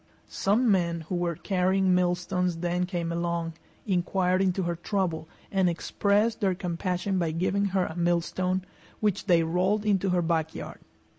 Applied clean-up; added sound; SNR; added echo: none; none; none; none.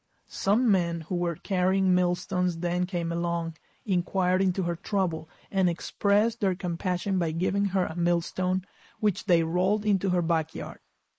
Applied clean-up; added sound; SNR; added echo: neural mask model Resemble Enhance denoiser.